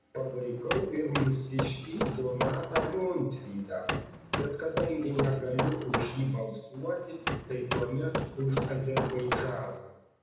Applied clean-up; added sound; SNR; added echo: none; Hammer; 2 dB; reverberation time 0.8 s.